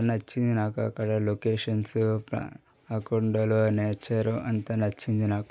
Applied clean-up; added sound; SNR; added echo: none; none; none; none.